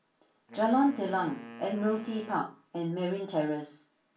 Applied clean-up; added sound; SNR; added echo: none; Wind instrument, woodwind instrument; 17 dB; reverberation time 0.2 s.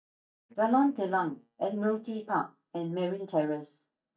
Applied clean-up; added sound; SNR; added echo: neural mask model DeepFilterNet 3.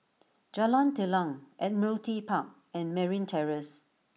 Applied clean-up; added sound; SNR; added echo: none; none; none; none.